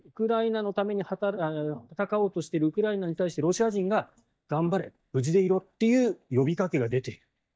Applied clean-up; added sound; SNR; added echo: neural mask model DeepFilterNet 3.